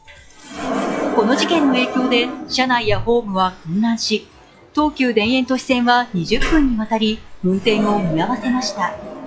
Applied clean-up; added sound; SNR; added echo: classical method log-MMSE.